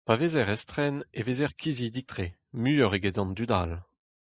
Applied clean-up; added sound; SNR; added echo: neural mask model Resemble Enhance denoiser.